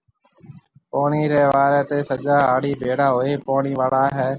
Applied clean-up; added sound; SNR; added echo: none; none; none; none.